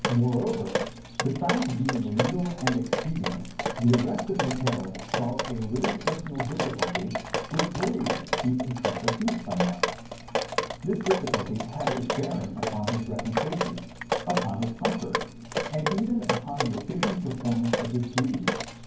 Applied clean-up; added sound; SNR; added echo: none; Drip; 2 dB; reverberation time 0.9 s.